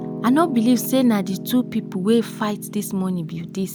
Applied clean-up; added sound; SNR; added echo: none; Piano; 11 dB; none.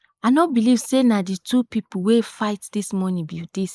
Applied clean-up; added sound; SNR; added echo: neural mask model Resemble Enhance denoiser.